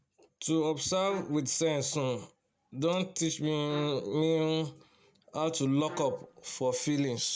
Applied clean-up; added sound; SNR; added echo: none; Trumpet; 18 dB; none.